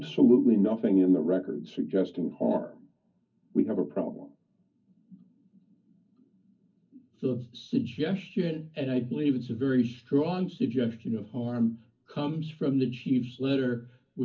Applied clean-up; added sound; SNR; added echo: none; none; none; reverberation time 0.4 s.